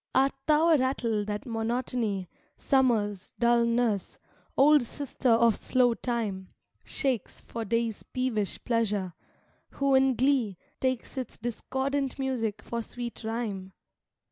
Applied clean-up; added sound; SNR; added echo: none; none; none; none.